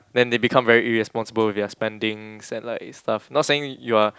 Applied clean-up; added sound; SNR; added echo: none; none; none; none.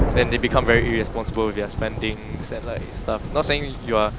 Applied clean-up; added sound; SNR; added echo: none; Thunder; 3 dB; none.